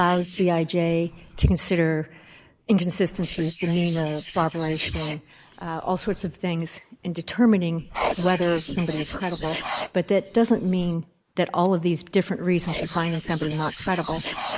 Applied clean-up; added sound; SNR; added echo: neural mask model Resemble Enhance denoiser.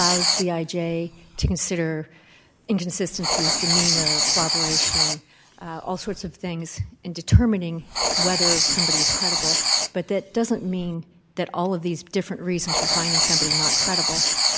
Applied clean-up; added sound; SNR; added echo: none; Writing; -2 dB; none.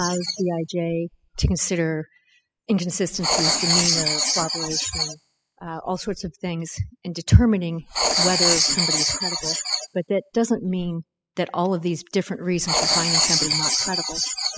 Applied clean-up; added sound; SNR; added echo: classical method spectral subtraction.